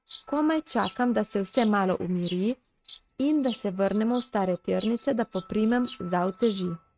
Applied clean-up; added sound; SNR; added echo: neural mask model RNNoise.